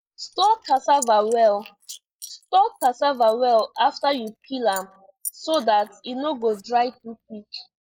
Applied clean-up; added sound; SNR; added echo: neural mask model Resemble Enhance denoiser.